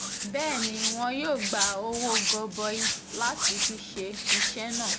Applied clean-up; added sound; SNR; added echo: none; Hands; -2 dB; none.